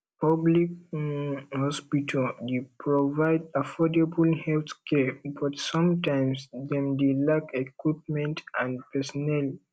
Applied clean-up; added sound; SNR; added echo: none; none; none; none.